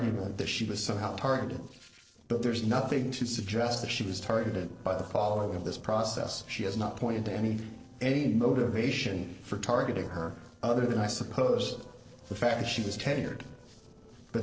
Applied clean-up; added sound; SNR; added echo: neural separator model SepFormer DNS4.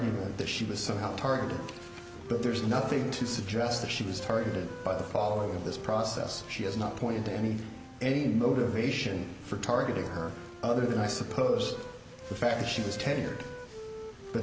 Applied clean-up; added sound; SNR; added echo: none; Wind instrument, woodwind instrument; 13 dB; none.